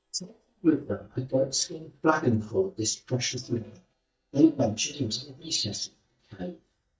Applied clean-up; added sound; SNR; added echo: neural mask model DeepFilterNet 3.